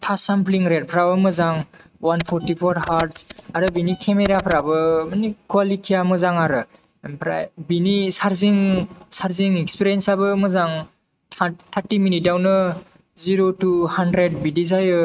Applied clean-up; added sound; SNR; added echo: neural mask model RNNoise.